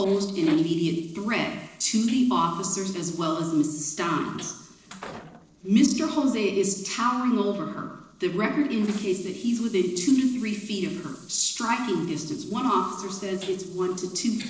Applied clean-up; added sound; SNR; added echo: neural separator model SepFormer DNS4.